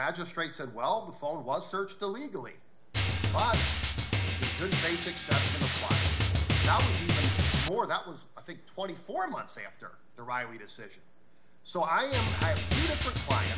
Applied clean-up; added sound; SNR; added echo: none; Drum; -3 dB; none.